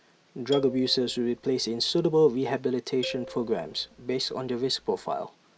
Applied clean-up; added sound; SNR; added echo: none; Marimba, xylophone; 16 dB; none.